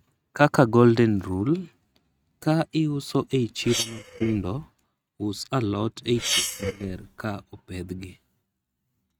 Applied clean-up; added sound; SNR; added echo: neural mask model RNNoise.